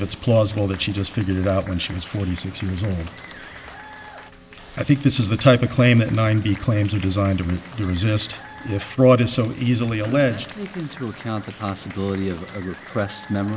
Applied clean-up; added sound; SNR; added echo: none; Applause; 20 dB; none.